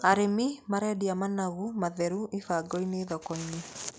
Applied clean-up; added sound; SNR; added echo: none; none; none; none.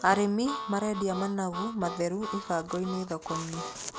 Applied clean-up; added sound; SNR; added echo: none; Harmonica; 10 dB; none.